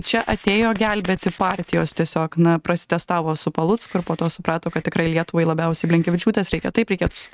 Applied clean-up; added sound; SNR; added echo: neural mask model RNNoise.